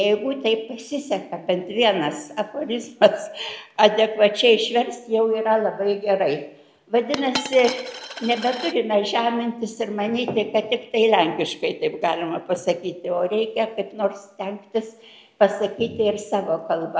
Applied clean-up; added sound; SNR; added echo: none; Coin (dropping); 13 dB; none.